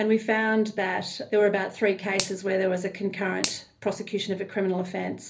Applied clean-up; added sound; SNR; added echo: none; Finger snapping; 11 dB; reverberation time 0.3 s.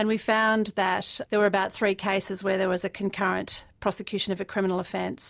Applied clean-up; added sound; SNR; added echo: none; none; none; none.